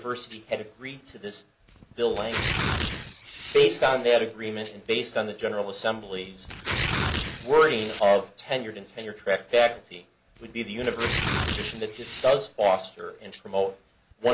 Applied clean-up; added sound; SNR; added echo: none; Tearing; 8 dB; none.